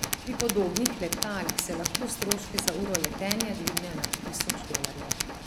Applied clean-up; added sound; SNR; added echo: none; Tools; -1 dB; none.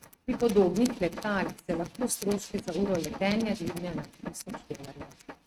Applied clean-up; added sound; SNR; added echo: neural mask model RNNoise.